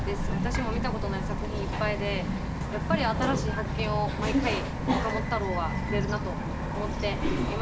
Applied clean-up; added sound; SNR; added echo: none; Bird vocalization, bird call, bird song; -4 dB; none.